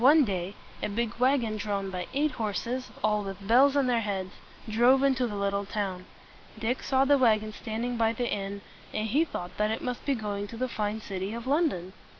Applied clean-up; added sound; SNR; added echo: none; none; none; none.